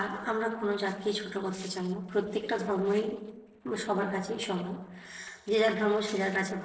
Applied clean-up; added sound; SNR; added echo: neural separator model SepFormer DNS4.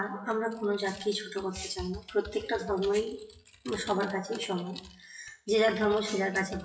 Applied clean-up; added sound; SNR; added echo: classical method WPE with log-MMSE.